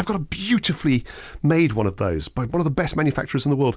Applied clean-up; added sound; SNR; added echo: none; none; none; none.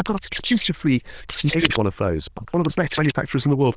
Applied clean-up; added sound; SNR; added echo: neural diffusion model UNIVERSE++.